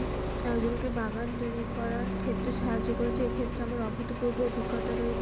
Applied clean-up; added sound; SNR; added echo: none; Engine; 0 dB; none.